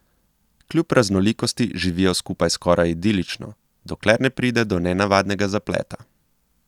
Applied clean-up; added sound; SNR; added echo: none; none; none; none.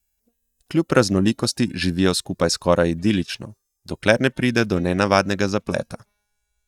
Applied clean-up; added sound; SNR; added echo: neural mask model DeepFilterNet 3.